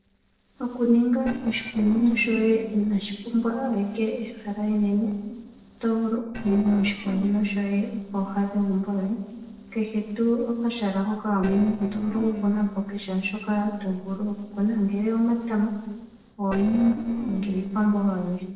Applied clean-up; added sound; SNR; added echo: neural separator model SepFormer DNS4.